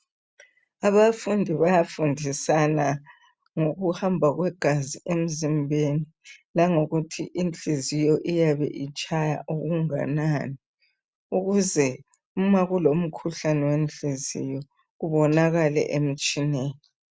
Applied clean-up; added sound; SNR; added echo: none; none; none; none.